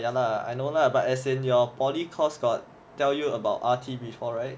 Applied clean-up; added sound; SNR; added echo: none; none; none; none.